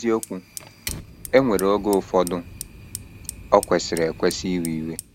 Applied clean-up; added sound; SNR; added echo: none; Fire; 14 dB; none.